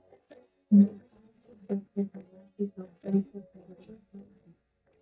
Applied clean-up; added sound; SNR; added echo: neural mask model DeepFilterNet 3.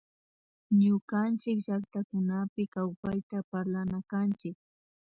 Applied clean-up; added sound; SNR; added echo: none; none; none; none.